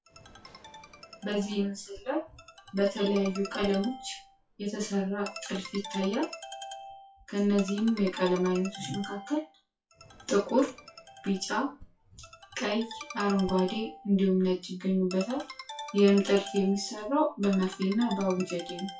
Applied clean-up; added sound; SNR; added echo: classical method WPE with log-MMSE.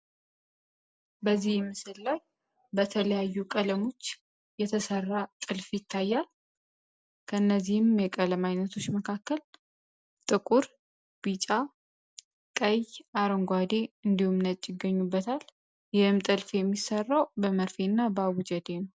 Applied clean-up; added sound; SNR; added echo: none; none; none; none.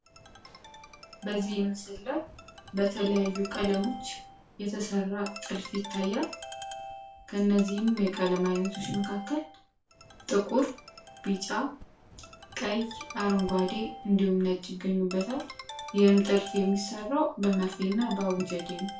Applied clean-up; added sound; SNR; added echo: none; Ringtone; 14 dB; reverberation time 0.3 s.